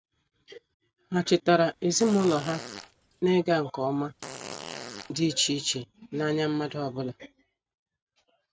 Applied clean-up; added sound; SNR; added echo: none; Fart; 13 dB; none.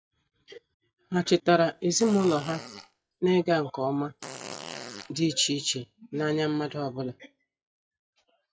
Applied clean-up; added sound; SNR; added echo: classical method log-MMSE.